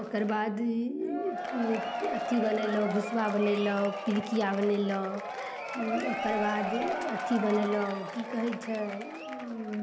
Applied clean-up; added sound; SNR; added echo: none; Applause / Crowd / Cheering; 6 dB; none.